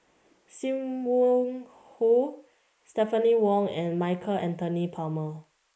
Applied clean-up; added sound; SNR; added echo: neural mask model Resemble Enhance denoiser.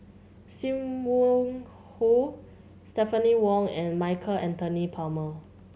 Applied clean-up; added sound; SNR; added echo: none; none; none; none.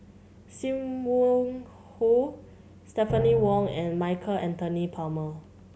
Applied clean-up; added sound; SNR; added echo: none; Drum; 5 dB; none.